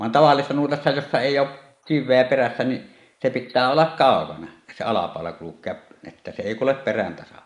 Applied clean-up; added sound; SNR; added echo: neural mask model Resemble Enhance denoiser.